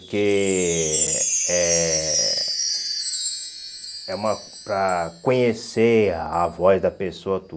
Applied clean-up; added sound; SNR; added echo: none; Wind chime; 4 dB; none.